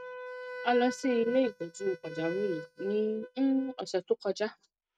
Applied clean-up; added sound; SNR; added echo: neural mask model RNNoise.